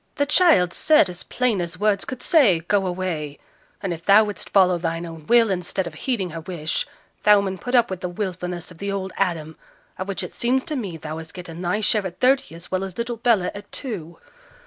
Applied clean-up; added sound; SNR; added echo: none; none; none; none.